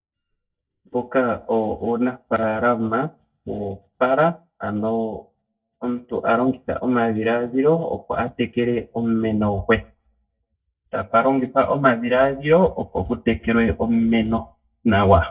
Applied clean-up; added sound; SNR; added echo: neural mask model DeepFilterNet 3.